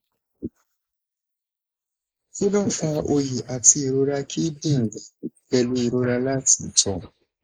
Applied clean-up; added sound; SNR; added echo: neural mask model Resemble Enhance denoiser.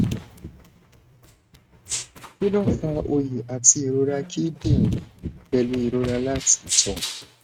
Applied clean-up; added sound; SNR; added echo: neural mask model RNNoise.